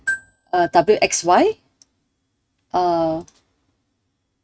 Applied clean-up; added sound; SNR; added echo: neural mask model RNNoise.